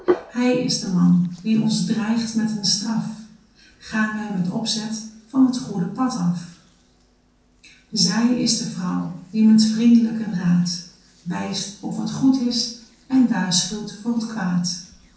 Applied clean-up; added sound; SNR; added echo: none; Hands; 16 dB; reverberation time 0.6 s.